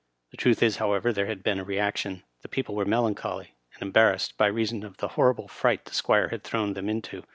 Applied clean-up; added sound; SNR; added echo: none; none; none; none.